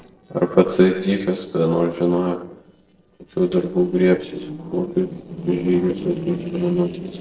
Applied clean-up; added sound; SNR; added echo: neural separator model SepFormer DNS4.